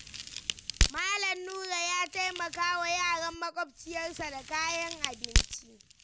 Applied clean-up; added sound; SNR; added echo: none; Crack; -1 dB; none.